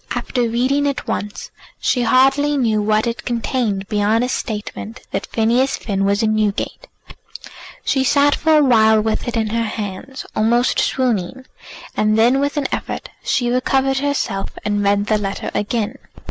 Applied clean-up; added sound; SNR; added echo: none; none; none; none.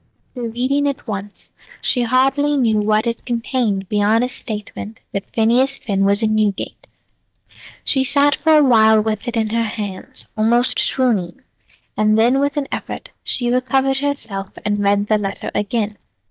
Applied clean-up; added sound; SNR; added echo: neural mask model DeepFilterNet 3.